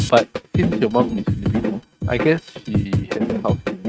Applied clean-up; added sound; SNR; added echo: neural mask model RNNoise.